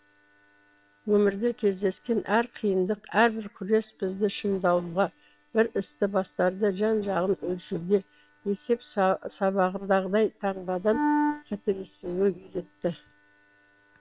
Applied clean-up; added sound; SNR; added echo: neural separator model SepFormer WHAM!.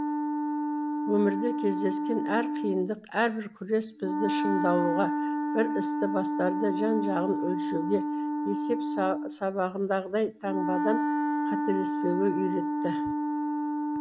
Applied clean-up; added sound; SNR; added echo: none; Wind instrument, woodwind instrument; -1 dB; none.